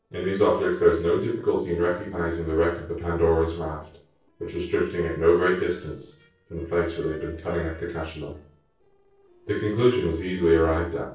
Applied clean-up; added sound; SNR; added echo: neural separator model SepFormer DNS4.